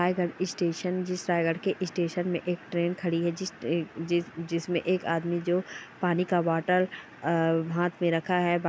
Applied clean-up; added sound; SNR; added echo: none; none; none; none.